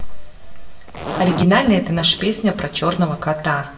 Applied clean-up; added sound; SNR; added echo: none; Zipper (clothing); 13 dB; reverberation time 0.8 s.